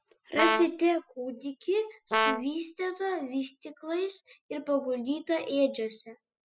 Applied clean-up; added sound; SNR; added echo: classical method spectral subtraction.